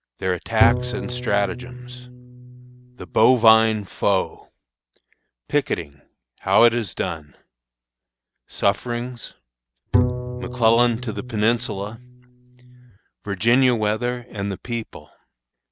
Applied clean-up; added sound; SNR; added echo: neural mask model RNNoise.